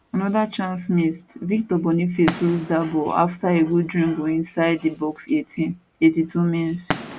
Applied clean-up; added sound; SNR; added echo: none; Fireworks; 16 dB; none.